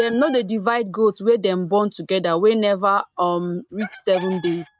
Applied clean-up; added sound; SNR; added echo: neural mask model RNNoise.